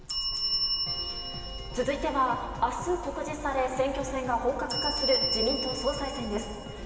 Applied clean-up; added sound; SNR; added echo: none; Bell; 4 dB; reverberation time 2.7 s.